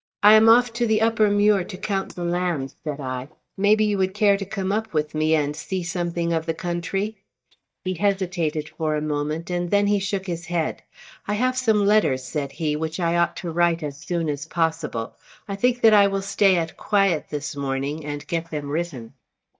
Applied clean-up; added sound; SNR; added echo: neural mask model DeepFilterNet 3.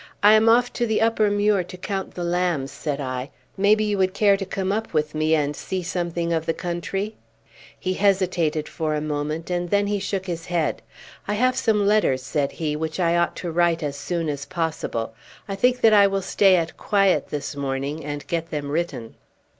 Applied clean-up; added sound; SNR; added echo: none; none; none; none.